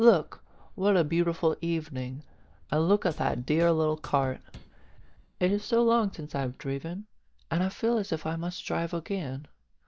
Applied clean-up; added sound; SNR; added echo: neural mask model DeepFilterNet 3.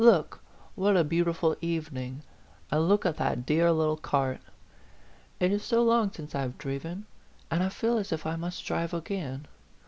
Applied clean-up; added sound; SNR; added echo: none; none; none; none.